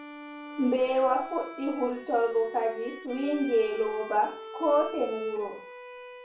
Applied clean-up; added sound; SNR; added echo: none; Bowed string instrument; 13 dB; reverberation time 0.4 s.